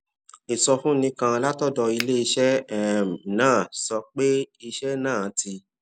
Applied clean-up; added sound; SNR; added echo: none; Finger snapping; 9 dB; none.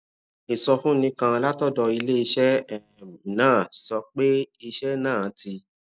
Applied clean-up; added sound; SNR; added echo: neural mask model DeepFilterNet 3.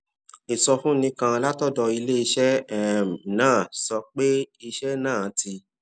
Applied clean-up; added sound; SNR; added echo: none; none; none; none.